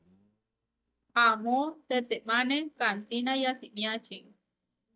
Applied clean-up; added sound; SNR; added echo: neural mask model DeepFilterNet 3.